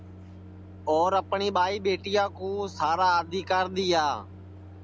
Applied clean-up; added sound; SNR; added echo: none; Microwave oven; 17 dB; none.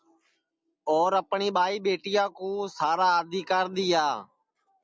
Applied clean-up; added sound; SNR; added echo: none; none; none; none.